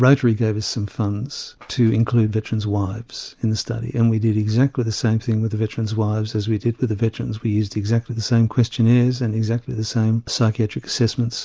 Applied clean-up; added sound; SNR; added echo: none; none; none; none.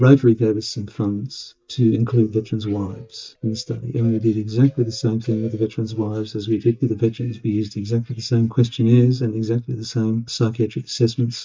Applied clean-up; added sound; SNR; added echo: neural mask model DeepFilterNet 3.